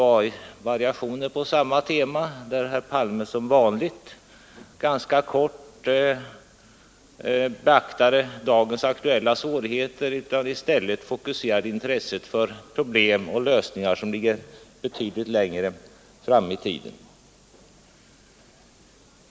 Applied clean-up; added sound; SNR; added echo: none; none; none; none.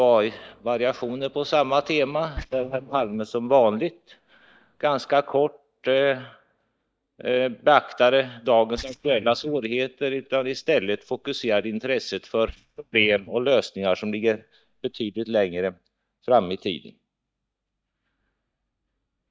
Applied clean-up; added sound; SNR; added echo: neural mask model DeepFilterNet 3.